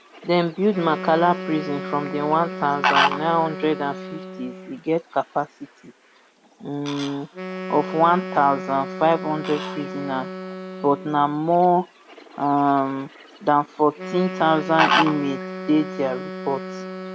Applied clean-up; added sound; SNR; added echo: none; Wind instrument, woodwind instrument + Fowl; 7 dB; none.